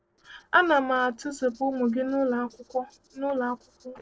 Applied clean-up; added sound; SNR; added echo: neural separator model SepFormer DNS4.